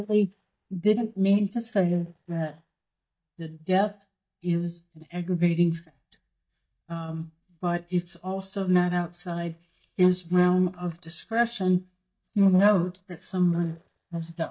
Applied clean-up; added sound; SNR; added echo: neural mask model DeepFilterNet 3.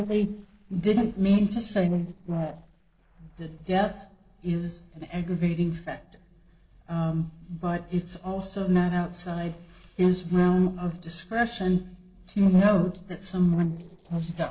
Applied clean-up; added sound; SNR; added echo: neural separator model SepFormer DNS4.